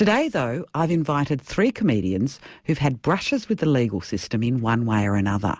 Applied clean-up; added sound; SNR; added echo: none; none; none; none.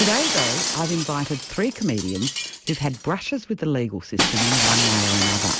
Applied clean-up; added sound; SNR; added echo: none; Shatter; 0 dB; none.